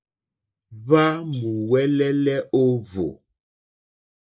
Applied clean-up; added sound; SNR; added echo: neural mask model Resemble Enhance denoiser.